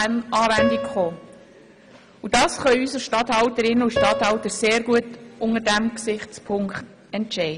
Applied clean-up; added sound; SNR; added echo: none; Piano; 9 dB; none.